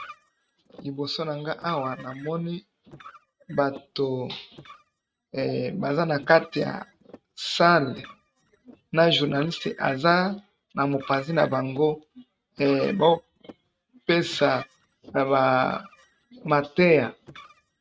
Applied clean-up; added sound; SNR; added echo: neural mask model RNNoise.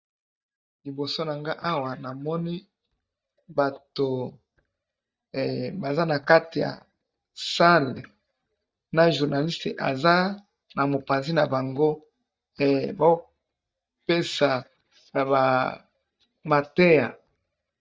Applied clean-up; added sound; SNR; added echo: neural mask model DeepFilterNet 3.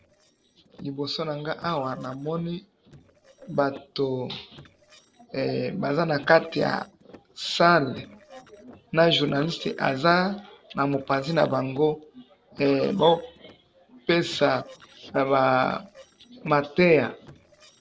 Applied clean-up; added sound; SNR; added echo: neural separator model SepFormer DNS4.